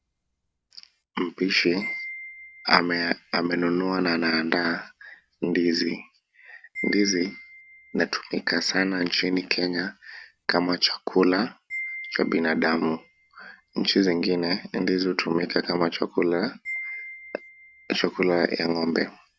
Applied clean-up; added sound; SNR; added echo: none; Wind chime; 17 dB; none.